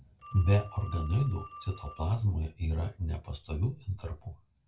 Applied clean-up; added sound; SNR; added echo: none; Telephone; 20 dB; reverberation time 0.2 s.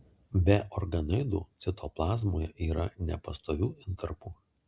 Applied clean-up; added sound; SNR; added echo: none; none; none; none.